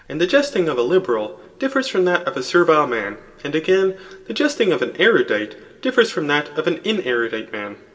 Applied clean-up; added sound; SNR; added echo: none; none; none; reverberation time 1.2 s.